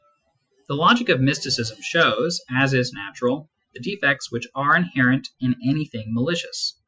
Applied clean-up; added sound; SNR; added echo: classical method Wiener filter.